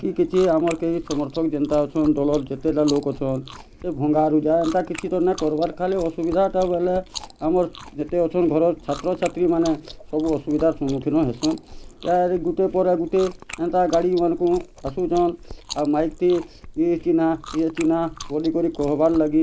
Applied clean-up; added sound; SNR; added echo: none; Chewing, mastication; 17 dB; none.